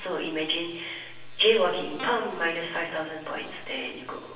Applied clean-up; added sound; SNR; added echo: none; Guitar; 14 dB; reverberation time 1.0 s.